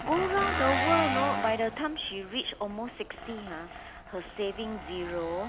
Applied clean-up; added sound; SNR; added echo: none; Engine; 3 dB; none.